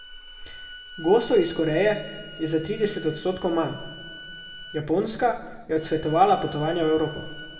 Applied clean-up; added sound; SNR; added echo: none; Bowed string instrument; 17 dB; reverberation time 1.5 s.